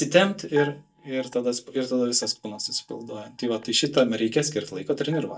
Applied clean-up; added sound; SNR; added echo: neural mask model DeepFilterNet 3.